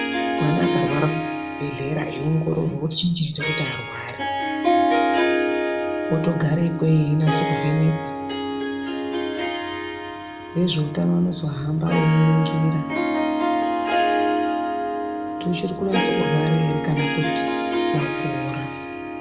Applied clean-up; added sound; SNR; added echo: none; Harp; 0 dB; reverberation time 0.5 s.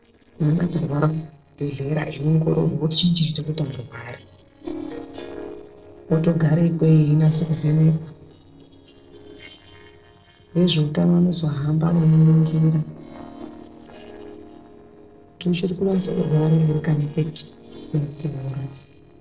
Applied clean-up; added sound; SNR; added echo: neural separator model SepFormer DNS4.